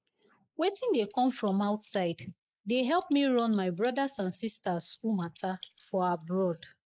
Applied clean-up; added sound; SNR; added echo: neural mask model Resemble Enhance denoiser.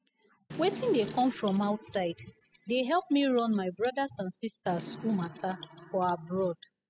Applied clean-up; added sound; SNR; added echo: classical method spectral subtraction.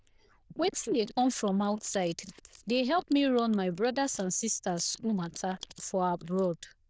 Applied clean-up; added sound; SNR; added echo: neural diffusion model UNIVERSE++.